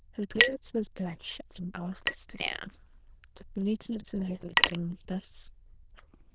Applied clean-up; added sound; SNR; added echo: neural diffusion model UNIVERSE++.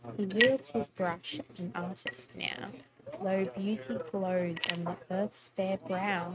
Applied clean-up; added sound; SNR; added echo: neural mask model RNNoise.